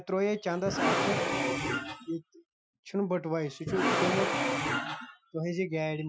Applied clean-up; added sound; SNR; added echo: classical method Wiener filter.